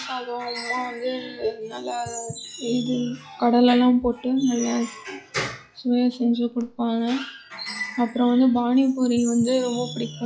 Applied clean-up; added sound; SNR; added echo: classical method log-MMSE.